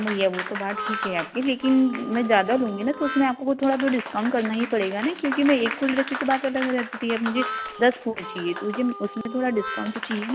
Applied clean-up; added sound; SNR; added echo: none; Harmonica + Applause; 9 dB; none.